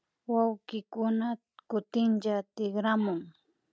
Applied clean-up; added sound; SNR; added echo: none; none; none; none.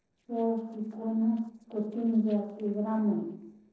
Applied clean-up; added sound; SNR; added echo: neural separator model SepFormer DNS4.